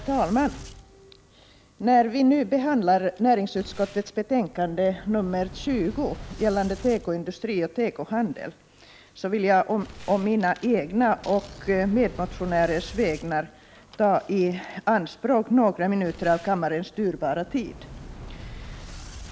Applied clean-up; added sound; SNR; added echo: none; Boom; 18 dB; none.